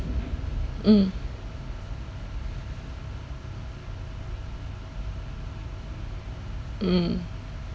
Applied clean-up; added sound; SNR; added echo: none; none; none; none.